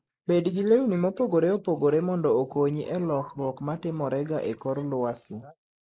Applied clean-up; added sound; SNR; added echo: neural mask model Resemble Enhance denoiser.